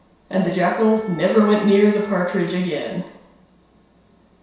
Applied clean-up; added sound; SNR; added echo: none; Wind instrument, woodwind instrument; 19 dB; reverberation time 0.7 s.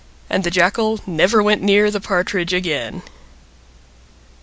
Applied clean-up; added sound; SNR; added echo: none; none; none; none.